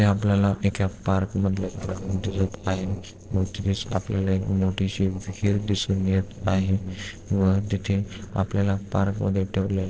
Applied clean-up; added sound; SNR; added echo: neural separator model SepFormer DNS4.